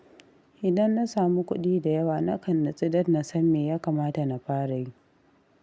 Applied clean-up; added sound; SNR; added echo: none; none; none; none.